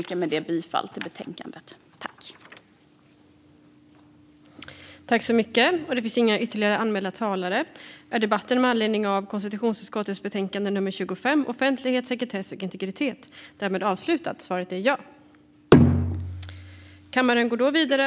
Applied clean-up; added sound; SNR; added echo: none; none; none; none.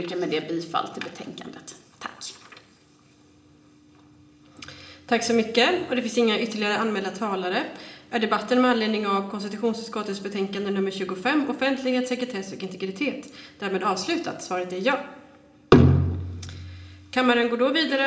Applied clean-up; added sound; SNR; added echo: none; none; none; reverberation time 1.6 s.